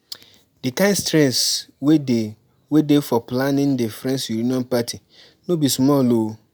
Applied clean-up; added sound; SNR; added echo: none; none; none; none.